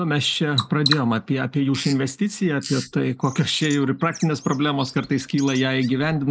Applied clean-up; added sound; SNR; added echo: neural mask model Resemble Enhance denoiser.